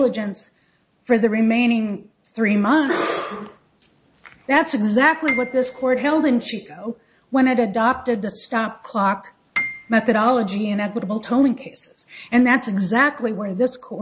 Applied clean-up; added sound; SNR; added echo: none; Piano; 10 dB; none.